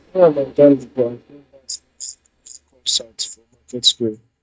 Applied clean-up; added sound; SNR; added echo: neural mask model DeepFilterNet 3.